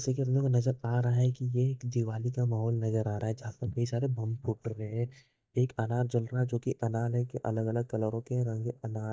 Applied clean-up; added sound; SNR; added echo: neural mask model DeepFilterNet 3.